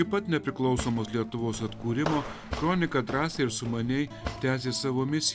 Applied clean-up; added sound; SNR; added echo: none; Cutlery, silverware / Drawer open or close + Walk, footsteps; 11 dB; none.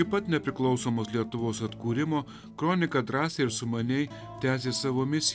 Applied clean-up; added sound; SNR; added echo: none; none; none; none.